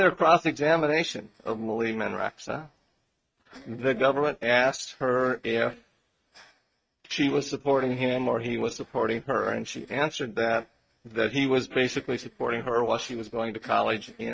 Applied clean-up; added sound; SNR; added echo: neural mask model RNNoise.